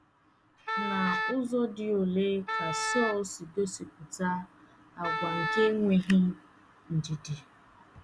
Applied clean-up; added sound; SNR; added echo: none; Wind instrument, woodwind instrument; 3 dB; none.